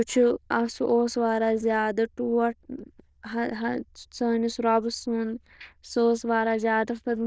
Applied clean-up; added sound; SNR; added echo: neural diffusion model UNIVERSE++.